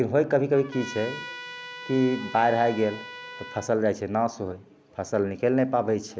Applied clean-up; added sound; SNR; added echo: none; Trumpet; 14 dB; none.